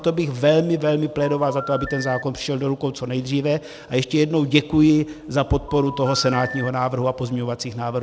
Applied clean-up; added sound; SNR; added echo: none; Telephone; 11 dB; none.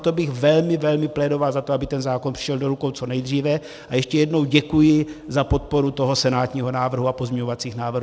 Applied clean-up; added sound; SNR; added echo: none; none; none; none.